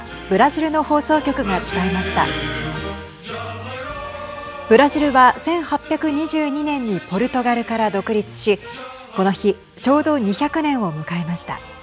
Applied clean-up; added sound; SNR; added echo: none; none; none; none.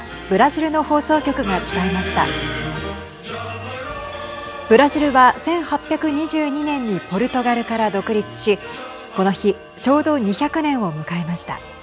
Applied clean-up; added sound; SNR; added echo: none; Clock; 20 dB; none.